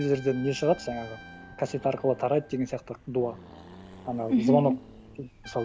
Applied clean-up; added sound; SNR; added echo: none; Accelerating, revving, vroom + Trumpet; 19 dB; none.